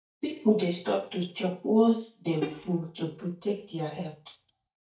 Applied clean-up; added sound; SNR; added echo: neural mask model DeepFilterNet 3.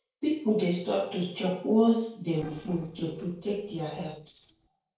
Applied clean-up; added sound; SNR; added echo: neural separator model SepFormer DNS4.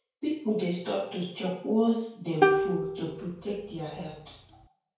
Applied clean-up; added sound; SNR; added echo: none; Plucked string instrument; -2 dB; reverberation time 0.5 s.